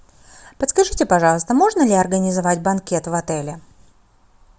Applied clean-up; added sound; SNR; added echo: none; none; none; none.